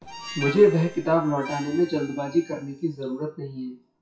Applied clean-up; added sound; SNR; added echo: classical method WPE with log-MMSE.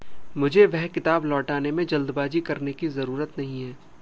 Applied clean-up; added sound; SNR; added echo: none; none; none; none.